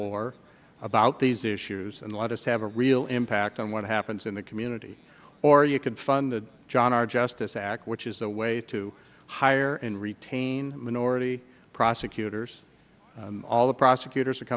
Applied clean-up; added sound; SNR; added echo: none; none; none; none.